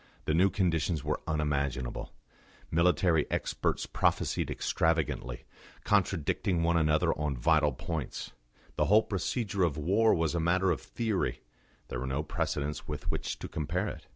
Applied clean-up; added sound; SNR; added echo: none; none; none; none.